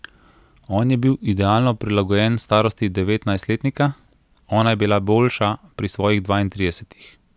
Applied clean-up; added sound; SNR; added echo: none; none; none; none.